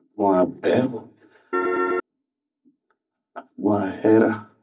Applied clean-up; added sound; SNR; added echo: none; Piano; -2 dB; reverberation time 0.4 s.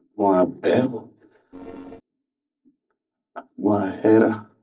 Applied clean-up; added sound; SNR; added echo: neural separator model SepFormer DNS4.